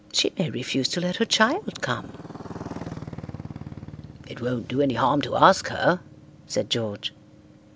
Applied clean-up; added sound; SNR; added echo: none; Motorcycle; 15 dB; none.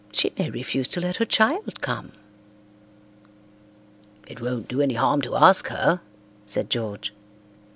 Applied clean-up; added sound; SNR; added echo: none; none; none; none.